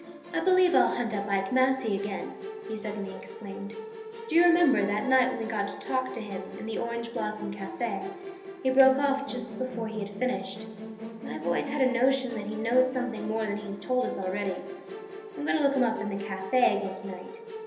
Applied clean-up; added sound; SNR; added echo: none; Musical instrument; 11 dB; reverberation time 1.4 s.